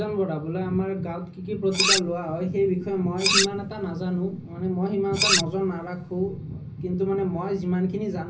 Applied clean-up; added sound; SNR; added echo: none; Cutlery, silverware; 0 dB; reverberation time 0.5 s.